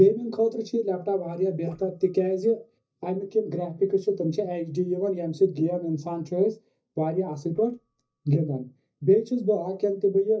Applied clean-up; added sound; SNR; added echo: neural mask model DeepFilterNet 3.